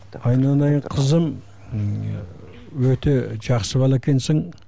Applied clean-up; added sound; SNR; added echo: none; none; none; none.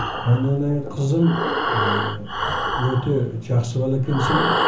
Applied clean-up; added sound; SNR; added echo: none; Breathing; 3 dB; reverberation time 0.8 s.